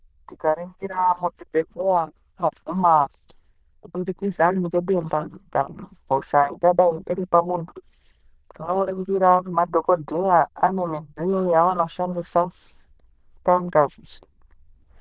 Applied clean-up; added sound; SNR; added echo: neural diffusion model UNIVERSE++.